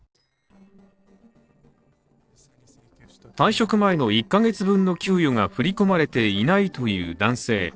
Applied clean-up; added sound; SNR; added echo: neural separator model SepFormer DNS4.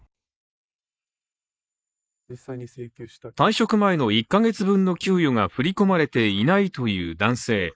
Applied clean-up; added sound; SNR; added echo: neural mask model Resemble Enhance denoiser.